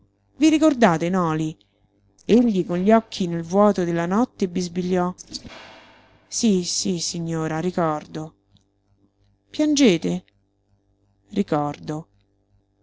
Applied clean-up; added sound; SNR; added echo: neural separator model SepFormer DNS4.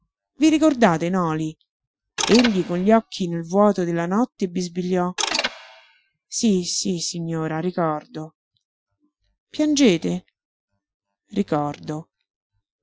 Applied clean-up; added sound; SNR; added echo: classical method Wiener filter.